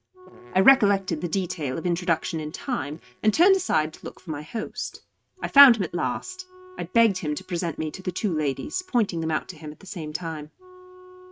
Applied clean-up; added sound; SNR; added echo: neural mask model RNNoise.